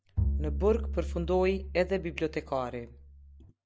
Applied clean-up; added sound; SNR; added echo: none; Bowed string instrument; 3 dB; none.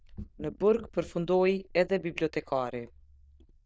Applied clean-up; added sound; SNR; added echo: neural diffusion model UNIVERSE++.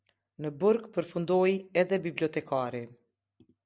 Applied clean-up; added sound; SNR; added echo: none; none; none; none.